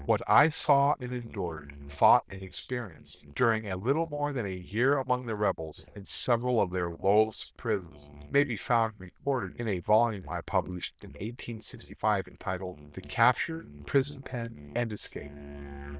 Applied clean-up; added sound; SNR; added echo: neural diffusion model UNIVERSE++.